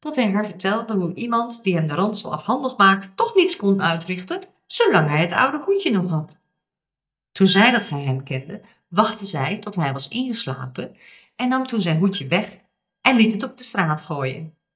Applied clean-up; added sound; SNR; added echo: neural mask model DeepFilterNet 3.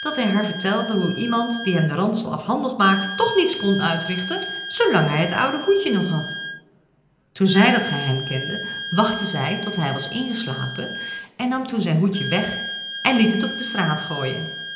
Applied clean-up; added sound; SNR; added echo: none; Wind instrument, woodwind instrument; 10 dB; reverberation time 0.9 s.